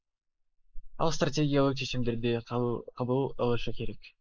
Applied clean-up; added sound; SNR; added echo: neural mask model Resemble Enhance denoiser.